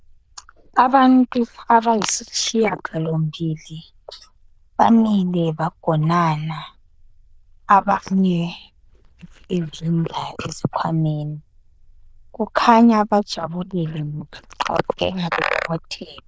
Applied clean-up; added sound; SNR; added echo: neural diffusion model UNIVERSE++.